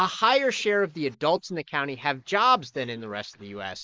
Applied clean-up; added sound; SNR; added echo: neural mask model Resemble Enhance denoiser.